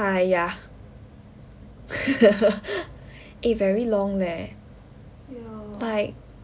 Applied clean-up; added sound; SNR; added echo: none; none; none; none.